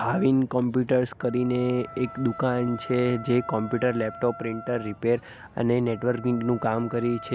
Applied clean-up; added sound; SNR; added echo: none; Wind instrument, woodwind instrument; 17 dB; none.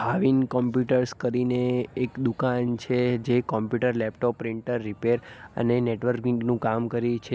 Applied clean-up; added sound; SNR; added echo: none; none; none; none.